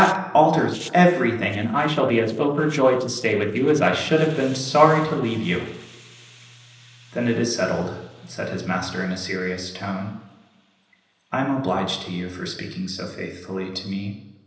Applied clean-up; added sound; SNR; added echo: neural separator model SepFormer DNS4.